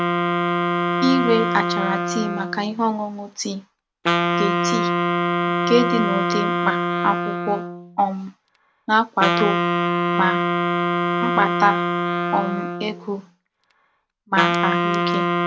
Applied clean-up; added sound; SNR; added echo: none; Wind instrument, woodwind instrument; -2 dB; none.